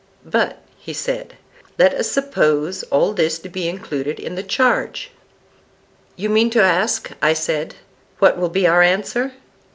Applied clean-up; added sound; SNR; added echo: none; none; none; none.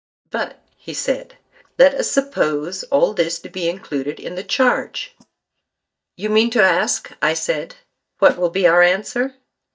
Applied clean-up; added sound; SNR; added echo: neural mask model DeepFilterNet 3.